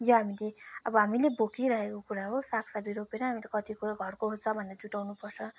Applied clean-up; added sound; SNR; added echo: none; none; none; none.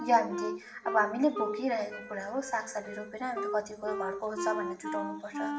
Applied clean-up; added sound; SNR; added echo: none; Wind instrument, woodwind instrument; 5 dB; reverberation time 0.6 s.